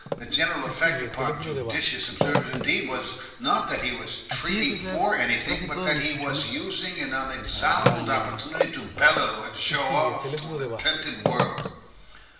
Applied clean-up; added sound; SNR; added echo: none; Telephone; 5 dB; reverberation time 1.0 s.